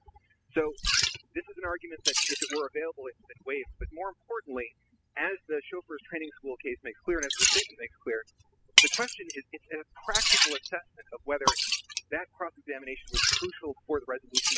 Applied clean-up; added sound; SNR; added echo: classical method spectral subtraction.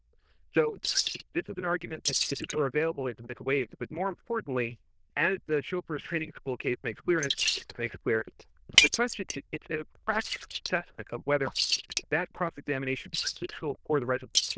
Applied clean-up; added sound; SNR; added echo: neural diffusion model UNIVERSE++.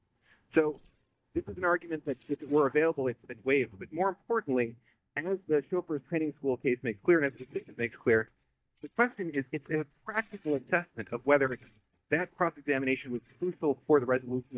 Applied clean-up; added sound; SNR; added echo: neural mask model DeepFilterNet 3.